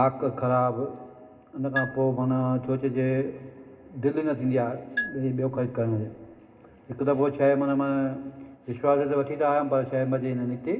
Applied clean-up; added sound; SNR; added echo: none; Marimba, xylophone; 11 dB; reverberation time 0.2 s.